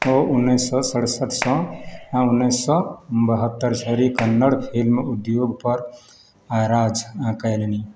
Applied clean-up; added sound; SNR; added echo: none; Clapping; 14 dB; none.